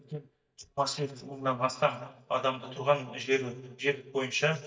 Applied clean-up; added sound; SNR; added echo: neural mask model DeepFilterNet 3.